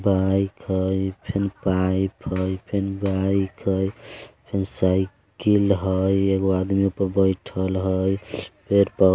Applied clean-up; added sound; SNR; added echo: none; none; none; none.